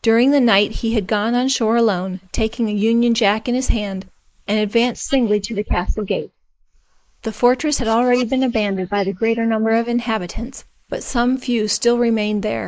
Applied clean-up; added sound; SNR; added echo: neural mask model Resemble Enhance denoiser.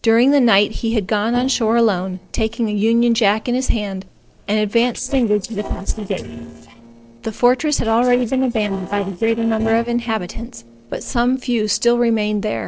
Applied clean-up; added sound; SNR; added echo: neural separator model SepFormer DNS4.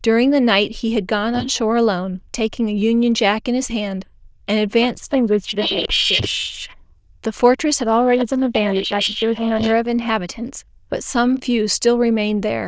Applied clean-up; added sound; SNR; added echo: neural diffusion model UNIVERSE++.